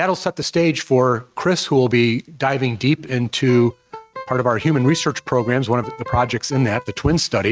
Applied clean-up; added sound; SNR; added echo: neural mask model RNNoise.